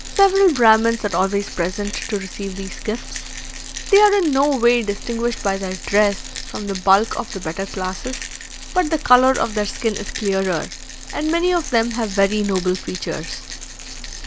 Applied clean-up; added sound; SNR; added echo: none; Rattle; 11 dB; none.